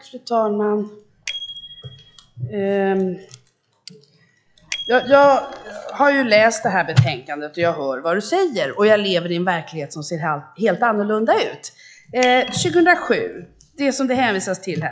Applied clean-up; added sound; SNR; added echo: classical method log-MMSE.